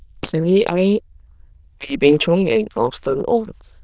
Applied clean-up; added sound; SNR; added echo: neural diffusion model UNIVERSE++.